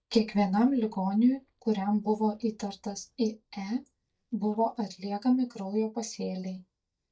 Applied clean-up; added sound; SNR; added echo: neural mask model DeepFilterNet 3.